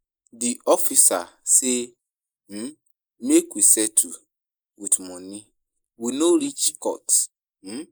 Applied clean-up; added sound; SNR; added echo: neural mask model Resemble Enhance denoiser.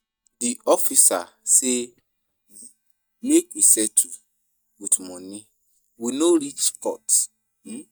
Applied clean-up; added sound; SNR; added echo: neural mask model DeepFilterNet 3.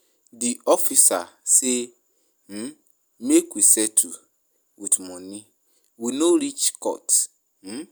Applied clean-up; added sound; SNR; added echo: none; none; none; none.